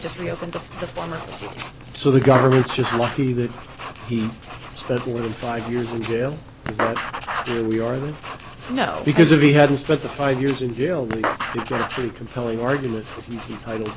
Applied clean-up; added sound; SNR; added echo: none; Writing; 9 dB; none.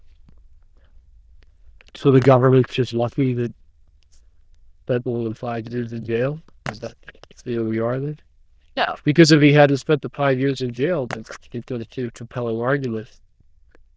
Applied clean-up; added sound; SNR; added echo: neural diffusion model UNIVERSE++.